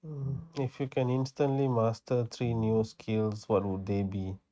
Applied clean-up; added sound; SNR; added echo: neural mask model RNNoise.